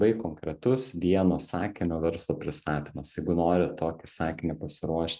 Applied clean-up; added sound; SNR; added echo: none; none; none; none.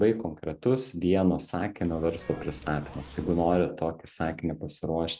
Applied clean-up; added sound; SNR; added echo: none; Zipper (clothing) / Telephone; 16 dB; none.